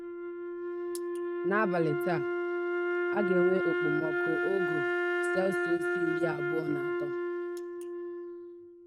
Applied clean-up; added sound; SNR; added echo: neural mask model RNNoise.